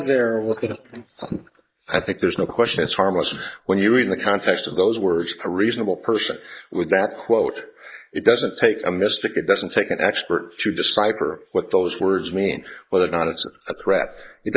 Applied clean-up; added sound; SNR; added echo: neural mask model Resemble Enhance denoiser.